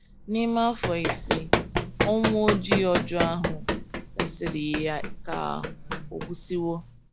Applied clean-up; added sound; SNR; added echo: none; Run; 2 dB; none.